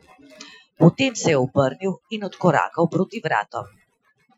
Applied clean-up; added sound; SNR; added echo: classical method Wiener filter.